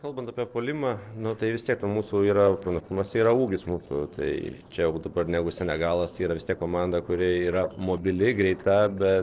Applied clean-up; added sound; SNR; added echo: neural separator model SepFormer DNS4.